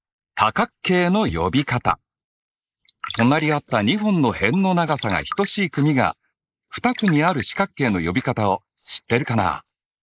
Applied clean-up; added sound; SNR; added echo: neural mask model Resemble Enhance denoiser.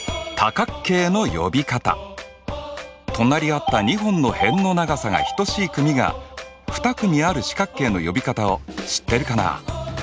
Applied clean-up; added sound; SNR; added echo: none; none; none; none.